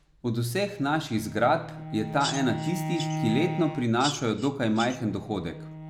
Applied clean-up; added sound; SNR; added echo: none; Bird vocalization, bird call, bird song + Bowed string instrument; 8 dB; none.